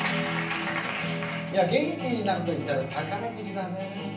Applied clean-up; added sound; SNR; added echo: none; Growling; 18 dB; reverberation time 0.6 s.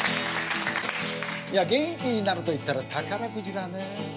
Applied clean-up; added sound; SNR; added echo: none; none; none; none.